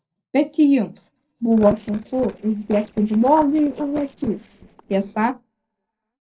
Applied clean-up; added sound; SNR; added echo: neural separator model SepFormer DNS4.